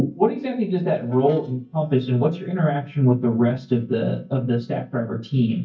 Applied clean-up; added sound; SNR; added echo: neural mask model DeepFilterNet 3.